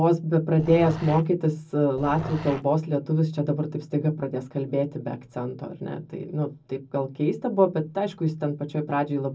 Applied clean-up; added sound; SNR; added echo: none; Growling; 13 dB; reverberation time 0.4 s.